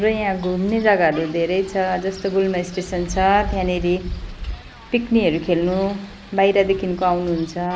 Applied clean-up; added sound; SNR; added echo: none; Wind; 14 dB; none.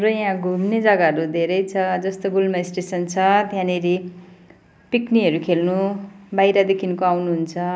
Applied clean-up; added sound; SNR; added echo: none; none; none; none.